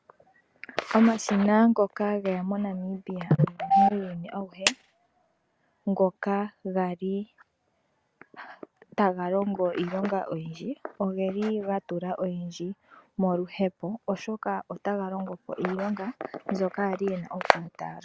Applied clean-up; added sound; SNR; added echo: none; Clapping; 6 dB; none.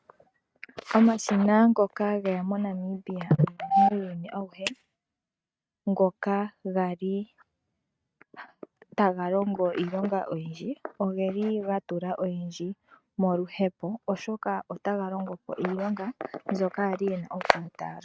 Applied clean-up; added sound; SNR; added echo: neural mask model RNNoise.